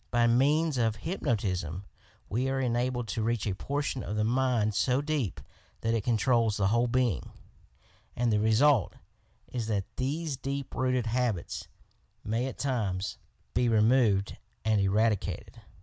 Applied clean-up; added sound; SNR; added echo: none; none; none; none.